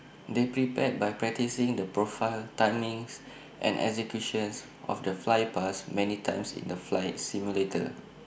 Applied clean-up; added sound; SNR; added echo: none; none; none; none.